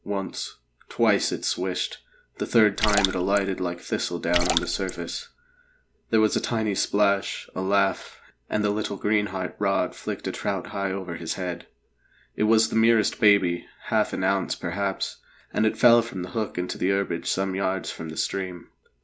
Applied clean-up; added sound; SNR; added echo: none; Splash, splatter; 3 dB; none.